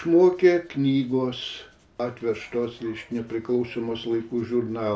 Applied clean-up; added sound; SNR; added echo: none; none; none; none.